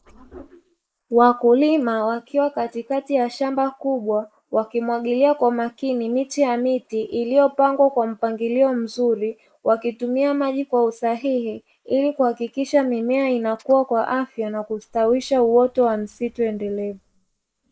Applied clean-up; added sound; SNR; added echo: neural mask model Resemble Enhance denoiser.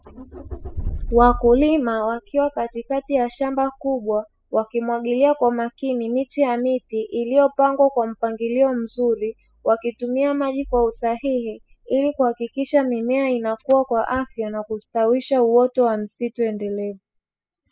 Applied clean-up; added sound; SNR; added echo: classical method spectral subtraction.